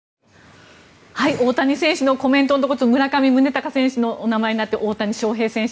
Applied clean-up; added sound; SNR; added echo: none; none; none; none.